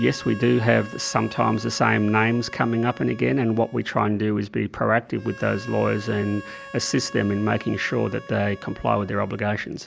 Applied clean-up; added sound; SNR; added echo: none; Harmonica; 19 dB; none.